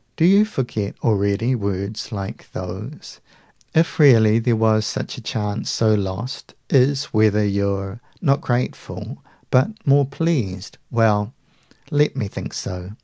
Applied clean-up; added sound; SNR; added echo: none; none; none; none.